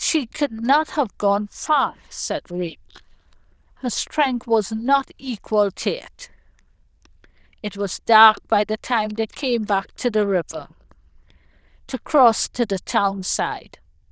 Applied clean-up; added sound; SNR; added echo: neural diffusion model UNIVERSE++.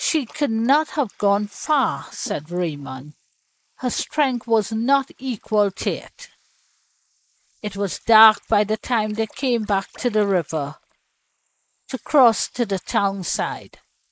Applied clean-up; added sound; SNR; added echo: neural mask model Resemble Enhance denoiser.